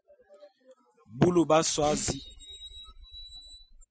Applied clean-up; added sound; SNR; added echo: classical method spectral subtraction.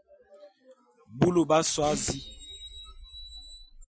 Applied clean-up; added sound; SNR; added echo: classical method Wiener filter.